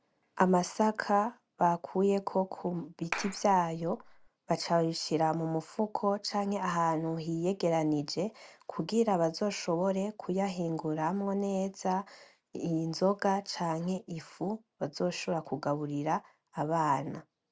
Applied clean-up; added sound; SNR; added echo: none; Clapping; 11 dB; none.